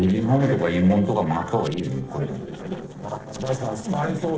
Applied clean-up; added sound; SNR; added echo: neural separator model SepFormer DNS4.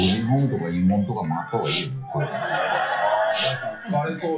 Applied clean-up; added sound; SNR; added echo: classical method WPE with log-MMSE.